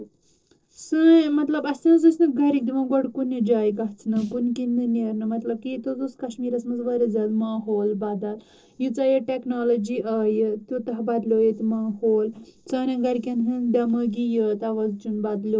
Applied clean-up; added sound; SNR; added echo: neural separator model SepFormer DNS4.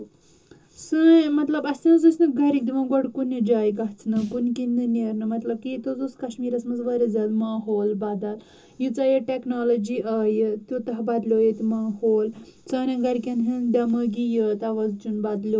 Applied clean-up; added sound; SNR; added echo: none; Snare drum; 14 dB; reverberation time 0.2 s.